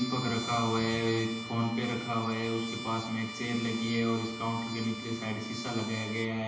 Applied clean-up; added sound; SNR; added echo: none; Trumpet; 10 dB; reverberation time 0.8 s.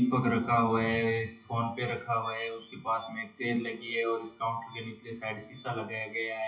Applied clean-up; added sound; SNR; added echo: classical method WPE with log-MMSE.